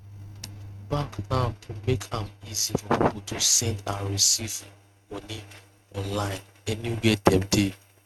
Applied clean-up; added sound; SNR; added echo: neural mask model RNNoise.